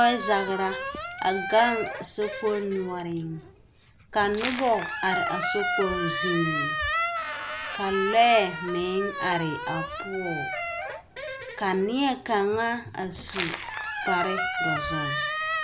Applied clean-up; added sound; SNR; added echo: none; Squeak; 4 dB; none.